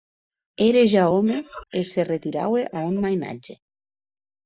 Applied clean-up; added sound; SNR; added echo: neural mask model DeepFilterNet 3.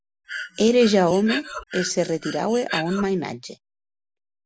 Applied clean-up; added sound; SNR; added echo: none; Breathing; 10 dB; none.